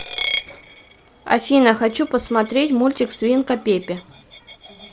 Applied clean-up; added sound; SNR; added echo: none; Coin (dropping); 13 dB; none.